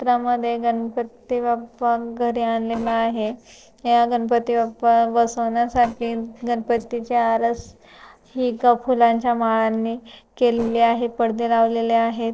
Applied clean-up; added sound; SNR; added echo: neural separator model SepFormer DNS4.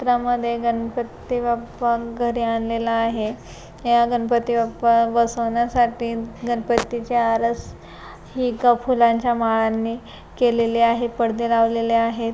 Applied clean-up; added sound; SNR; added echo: none; none; none; none.